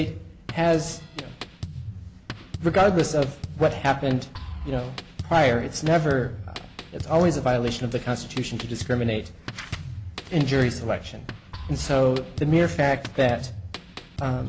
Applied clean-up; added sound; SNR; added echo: none; Drum kit; 12 dB; none.